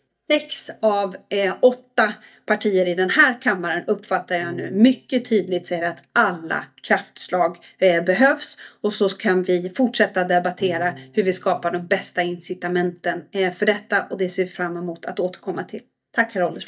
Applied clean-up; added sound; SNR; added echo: neural mask model DeepFilterNet 3.